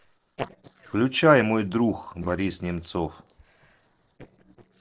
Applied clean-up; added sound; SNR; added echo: neural separator model SepFormer DNS4.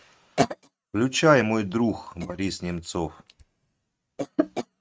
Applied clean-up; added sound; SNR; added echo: neural mask model RNNoise.